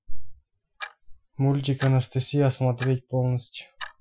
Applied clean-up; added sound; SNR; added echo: classical method Wiener filter.